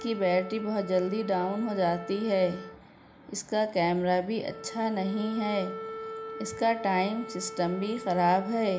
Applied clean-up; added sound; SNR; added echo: none; Wind instrument, woodwind instrument; 13 dB; reverberation time 0.4 s.